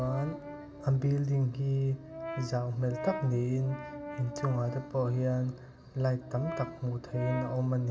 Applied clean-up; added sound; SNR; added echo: none; Brass instrument; 12 dB; reverberation time 1.8 s.